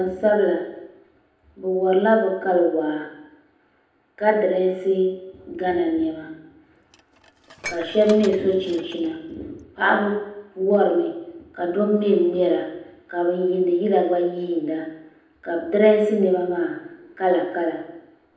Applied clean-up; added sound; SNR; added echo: none; Dishes, pots, and pans; 18 dB; reverberation time 0.8 s.